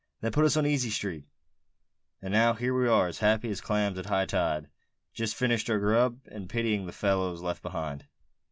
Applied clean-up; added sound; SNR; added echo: none; none; none; none.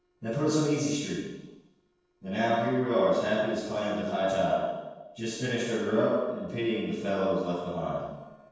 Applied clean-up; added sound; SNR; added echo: neural separator model SepFormer DNS4.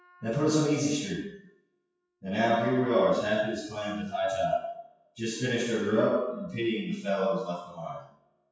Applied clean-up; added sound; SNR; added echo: classical method WPE with log-MMSE.